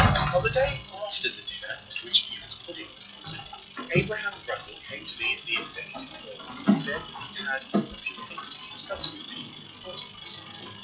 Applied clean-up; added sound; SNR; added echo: classical method log-MMSE.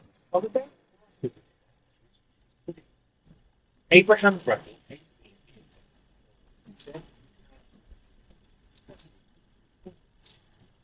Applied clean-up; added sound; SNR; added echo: neural mask model DeepFilterNet 3.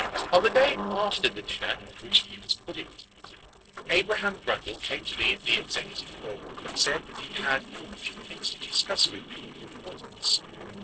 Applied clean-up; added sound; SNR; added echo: neural separator model SepFormer DNS4.